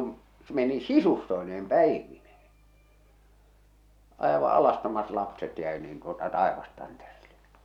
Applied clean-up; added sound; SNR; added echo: none; none; none; none.